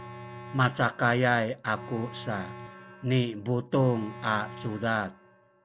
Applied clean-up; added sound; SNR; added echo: none; Alarm; 16 dB; none.